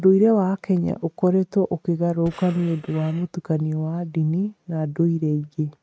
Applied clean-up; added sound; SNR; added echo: neural mask model RNNoise.